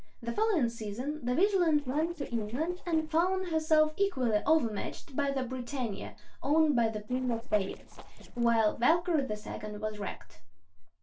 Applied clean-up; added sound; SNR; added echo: neural separator model SepFormer DNS4.